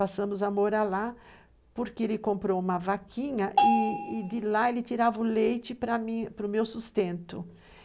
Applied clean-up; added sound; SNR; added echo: none; Bell; -3 dB; none.